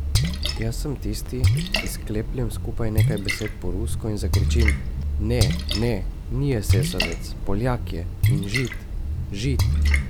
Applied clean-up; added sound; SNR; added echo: none; Splash, splatter; -5 dB; none.